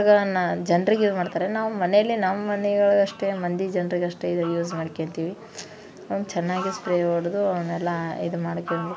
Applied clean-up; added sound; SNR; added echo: none; Fowl; 18 dB; none.